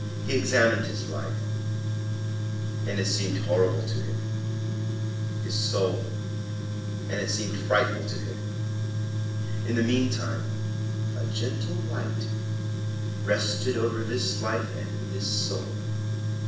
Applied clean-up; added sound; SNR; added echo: none; Tools; -2 dB; reverberation time 0.6 s.